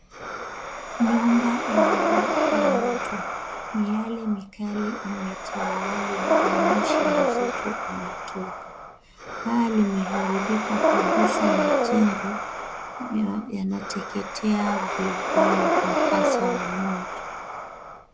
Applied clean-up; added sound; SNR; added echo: none; Breathing; -3 dB; none.